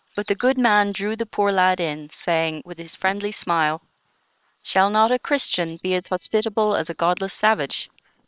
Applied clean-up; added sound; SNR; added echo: neural separator model SepFormer WHAM!.